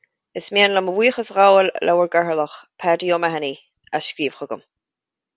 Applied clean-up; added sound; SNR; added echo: none; none; none; none.